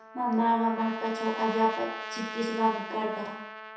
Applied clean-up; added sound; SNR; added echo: none; Trumpet; 10 dB; reverberation time 0.7 s.